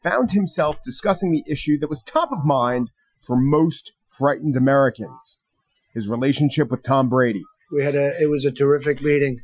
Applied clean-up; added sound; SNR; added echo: classical method Wiener filter.